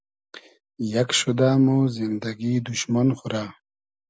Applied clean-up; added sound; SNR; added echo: none; none; none; none.